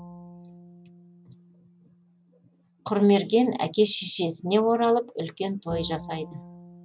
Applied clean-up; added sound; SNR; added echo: none; Bowed string instrument; 19 dB; none.